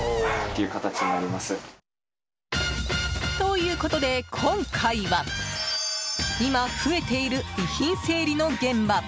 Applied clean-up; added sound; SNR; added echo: none; none; none; none.